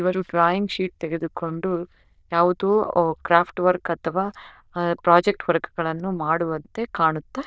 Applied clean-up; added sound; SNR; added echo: neural diffusion model UNIVERSE++.